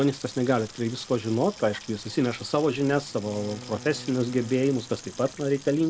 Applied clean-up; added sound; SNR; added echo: none; Sink (filling or washing) / Water tap, faucet + Bowed string instrument; 17 dB; none.